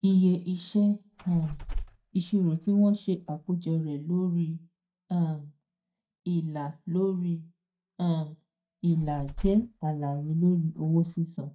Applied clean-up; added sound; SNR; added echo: neural mask model DeepFilterNet 3.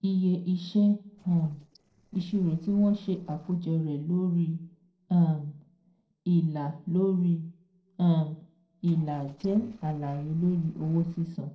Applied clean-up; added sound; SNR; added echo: neural separator model SepFormer DNS4.